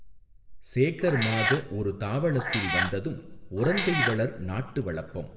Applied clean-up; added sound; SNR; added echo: none; Meow; 1 dB; reverberation time 1.3 s.